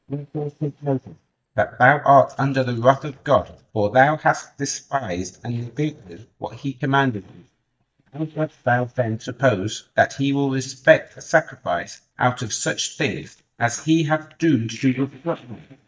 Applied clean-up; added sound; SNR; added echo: neural mask model DeepFilterNet 3.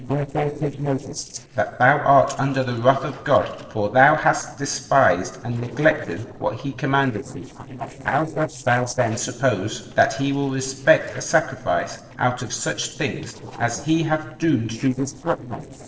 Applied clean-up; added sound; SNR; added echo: neural separator model SepFormer DNS4.